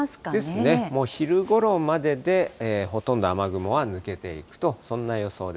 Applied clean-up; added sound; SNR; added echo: none; none; none; none.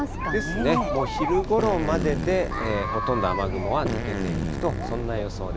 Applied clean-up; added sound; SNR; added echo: none; Chatter + Fart; 2 dB; none.